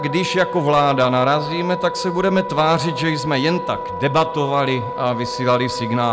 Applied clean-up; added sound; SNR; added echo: none; Wind instrument, woodwind instrument; 8 dB; none.